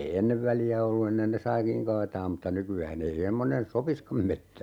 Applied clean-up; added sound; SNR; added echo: none; none; none; none.